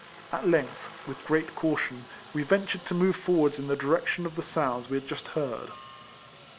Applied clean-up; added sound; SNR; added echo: none; Aircraft; 19 dB; none.